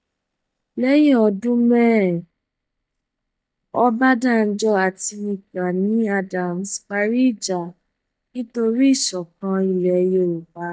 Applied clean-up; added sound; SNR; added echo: neural mask model DeepFilterNet 3.